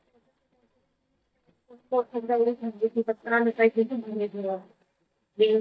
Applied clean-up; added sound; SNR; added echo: neural mask model DeepFilterNet 3.